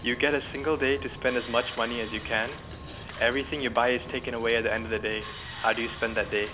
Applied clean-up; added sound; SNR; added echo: none; Sawing; 12 dB; none.